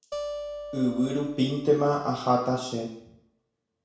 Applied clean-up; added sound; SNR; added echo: none; Acoustic guitar; 13 dB; reverberation time 0.6 s.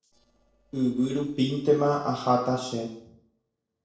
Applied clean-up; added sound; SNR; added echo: neural separator model SepFormer DNS4.